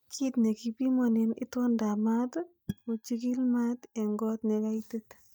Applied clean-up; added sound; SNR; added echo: neural mask model DeepFilterNet 3.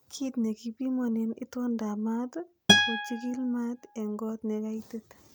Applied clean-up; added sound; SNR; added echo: none; Acoustic guitar; -5 dB; none.